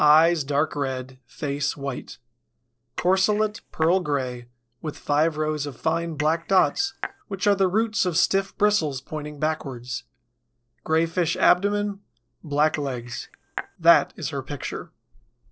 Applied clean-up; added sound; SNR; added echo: neural separator model SepFormer DNS4.